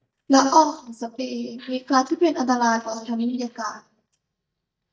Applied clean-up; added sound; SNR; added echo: neural mask model DeepFilterNet 3.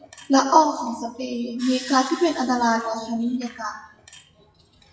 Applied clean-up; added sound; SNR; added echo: classical method WPE with log-MMSE.